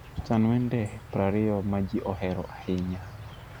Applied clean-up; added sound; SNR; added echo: none; Insect; 15 dB; none.